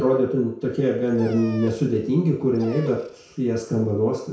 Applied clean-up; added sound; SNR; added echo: none; Dog; 18 dB; reverberation time 0.6 s.